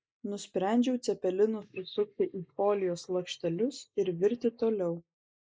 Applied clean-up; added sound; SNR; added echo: neural mask model Resemble Enhance denoiser.